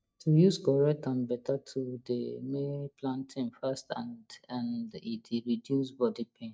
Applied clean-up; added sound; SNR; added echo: neural mask model DeepFilterNet 3.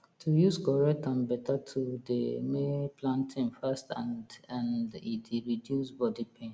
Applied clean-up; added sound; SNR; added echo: none; none; none; none.